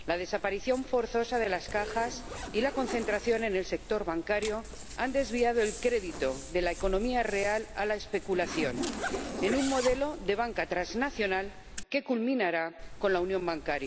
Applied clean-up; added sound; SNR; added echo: none; Zipper (clothing); 10 dB; none.